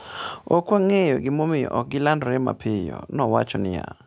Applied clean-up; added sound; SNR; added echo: none; none; none; none.